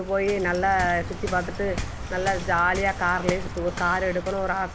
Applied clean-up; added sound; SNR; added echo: none; Waves, surf; 8 dB; none.